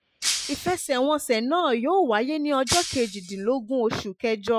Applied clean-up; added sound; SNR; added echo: classical method Wiener filter.